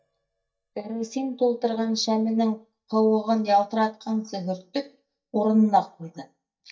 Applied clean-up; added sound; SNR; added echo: neural mask model DeepFilterNet 3.